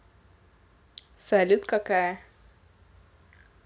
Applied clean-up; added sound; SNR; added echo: none; none; none; none.